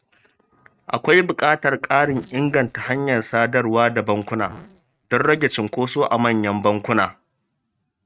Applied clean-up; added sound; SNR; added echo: neural mask model RNNoise.